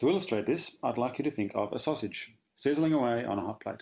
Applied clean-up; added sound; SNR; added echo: none; none; none; none.